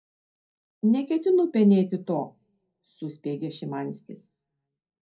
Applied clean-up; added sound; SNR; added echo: none; none; none; reverberation time 0.2 s.